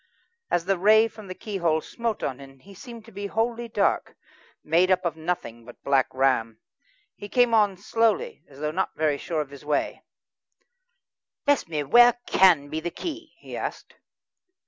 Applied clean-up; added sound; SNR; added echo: none; none; none; none.